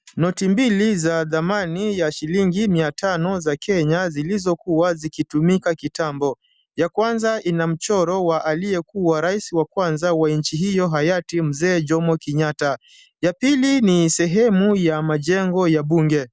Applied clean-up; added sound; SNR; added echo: none; none; none; none.